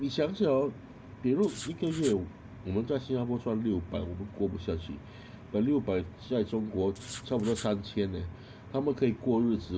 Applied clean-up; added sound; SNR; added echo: none; Writing; 14 dB; none.